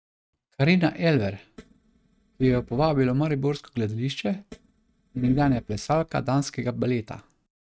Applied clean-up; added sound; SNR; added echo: neural mask model RNNoise.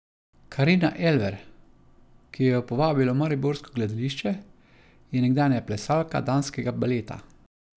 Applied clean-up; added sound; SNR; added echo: none; none; none; none.